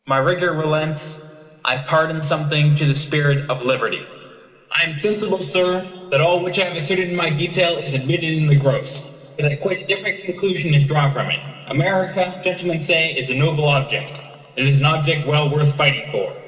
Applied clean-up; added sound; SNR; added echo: none; none; none; reverberation time 2.5 s.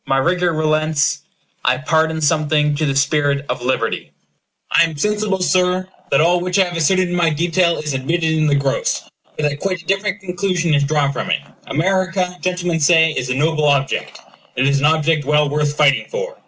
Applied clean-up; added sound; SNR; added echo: none; none; none; none.